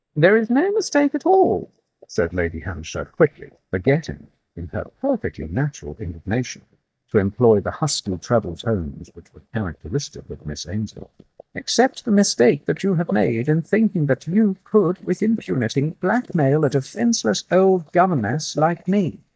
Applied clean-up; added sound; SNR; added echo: neural mask model DeepFilterNet 3.